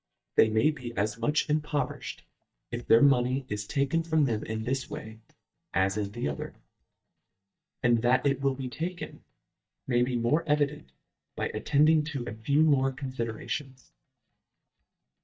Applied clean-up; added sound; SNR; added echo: neural mask model DeepFilterNet 3.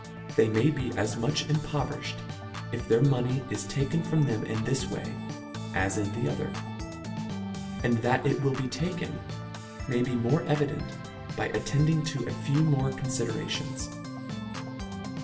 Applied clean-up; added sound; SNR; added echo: none; Organ; 8 dB; reverberation time 0.7 s.